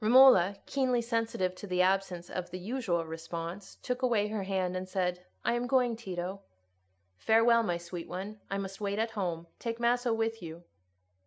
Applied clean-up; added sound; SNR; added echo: none; none; none; none.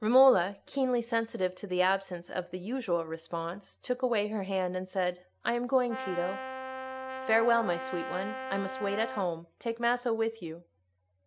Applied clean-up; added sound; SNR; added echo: none; Brass instrument; 8 dB; none.